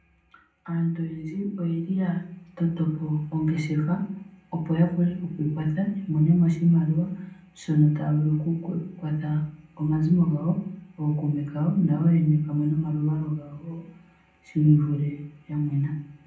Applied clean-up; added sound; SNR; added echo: none; none; none; reverberation time 0.6 s.